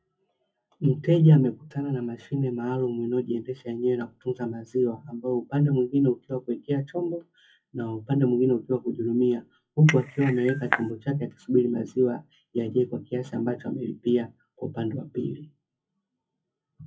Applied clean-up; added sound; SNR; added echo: classical method WPE with log-MMSE.